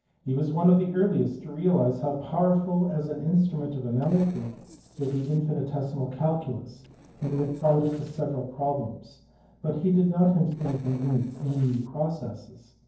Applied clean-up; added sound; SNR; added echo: neural separator model SepFormer DNS4.